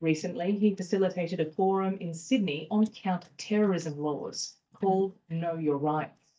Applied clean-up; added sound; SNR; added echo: neural mask model DeepFilterNet 3.